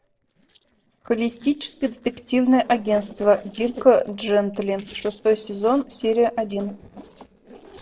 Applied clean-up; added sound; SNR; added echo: neural separator model SepFormer DNS4.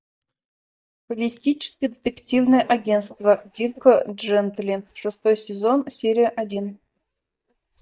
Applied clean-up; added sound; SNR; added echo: neural mask model DeepFilterNet 3.